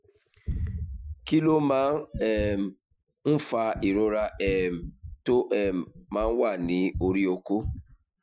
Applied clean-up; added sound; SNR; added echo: classical method Wiener filter.